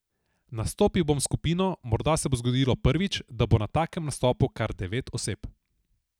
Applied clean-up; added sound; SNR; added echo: none; none; none; none.